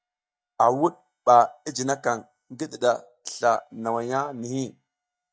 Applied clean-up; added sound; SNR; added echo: neural mask model DeepFilterNet 3.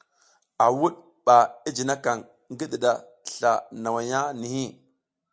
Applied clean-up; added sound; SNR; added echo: none; none; none; none.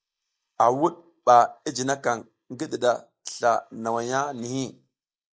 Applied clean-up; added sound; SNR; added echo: neural mask model Resemble Enhance denoiser.